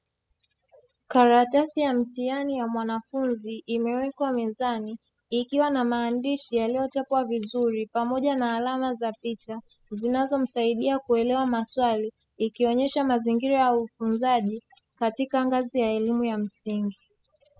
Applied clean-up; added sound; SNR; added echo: classical method spectral subtraction.